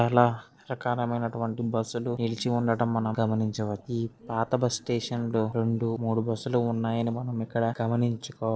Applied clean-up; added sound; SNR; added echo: neural separator model SepFormer DNS4.